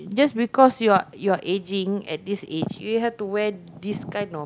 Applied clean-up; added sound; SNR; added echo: none; none; none; none.